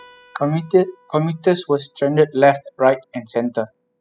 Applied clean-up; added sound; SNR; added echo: classical method spectral subtraction.